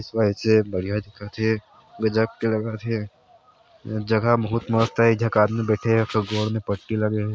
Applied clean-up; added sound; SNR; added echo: none; none; none; none.